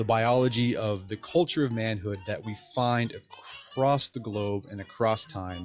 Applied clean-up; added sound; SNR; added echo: classical method log-MMSE.